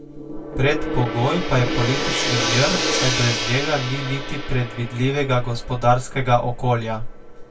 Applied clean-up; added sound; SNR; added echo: none; Gong; 5 dB; reverberation time 0.1 s.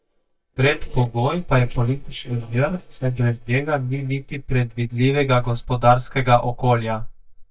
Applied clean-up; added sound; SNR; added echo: neural mask model DeepFilterNet 3.